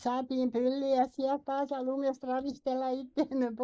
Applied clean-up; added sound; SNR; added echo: neural mask model Resemble Enhance denoiser.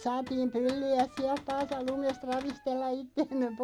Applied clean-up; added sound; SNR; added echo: none; Wind instrument, woodwind instrument + Cupboard open or close / Door; 16 dB; none.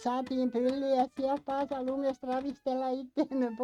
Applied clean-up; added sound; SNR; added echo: neural mask model RNNoise.